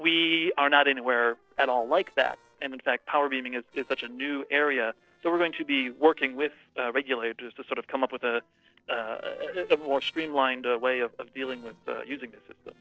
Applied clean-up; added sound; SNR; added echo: neural separator model SepFormer DNS4.